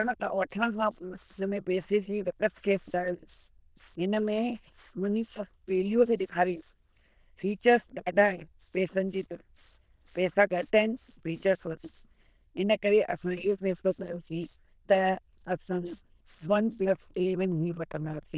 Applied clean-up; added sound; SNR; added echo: neural diffusion model UNIVERSE++.